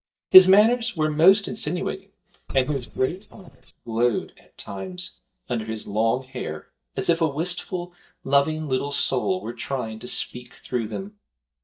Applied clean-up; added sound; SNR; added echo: neural mask model DeepFilterNet 3.